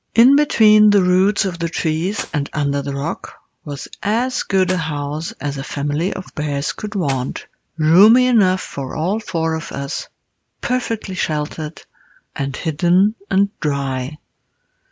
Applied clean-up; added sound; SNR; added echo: none; Clapping; 15 dB; none.